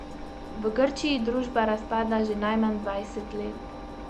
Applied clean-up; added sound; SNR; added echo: none; Engine; 11 dB; none.